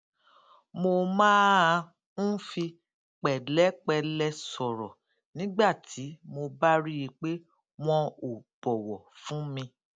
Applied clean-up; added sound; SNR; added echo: none; none; none; none.